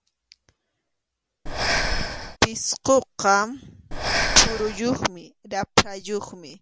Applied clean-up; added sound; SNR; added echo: none; Breathing; 3 dB; none.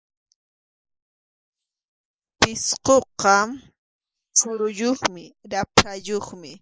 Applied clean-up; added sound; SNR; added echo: neural mask model Resemble Enhance denoiser.